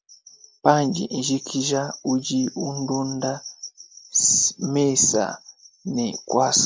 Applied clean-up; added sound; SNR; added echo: none; none; none; none.